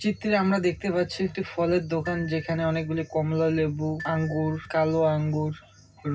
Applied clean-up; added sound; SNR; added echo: none; Glockenspiel; 19 dB; reverberation time 0.4 s.